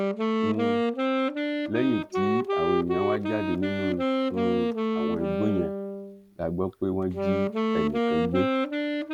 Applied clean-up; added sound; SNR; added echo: none; Wind instrument, woodwind instrument; -3 dB; none.